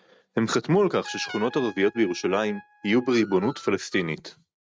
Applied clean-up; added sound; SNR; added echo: neural mask model RNNoise.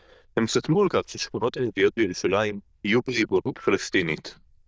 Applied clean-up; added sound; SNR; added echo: neural diffusion model UNIVERSE++.